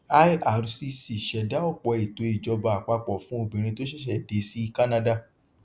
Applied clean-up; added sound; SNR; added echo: none; none; none; none.